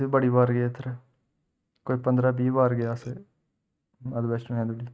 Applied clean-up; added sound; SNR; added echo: neural mask model RNNoise.